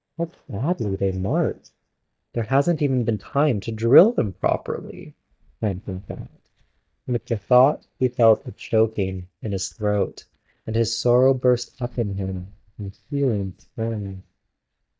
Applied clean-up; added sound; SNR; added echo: neural mask model DeepFilterNet 3.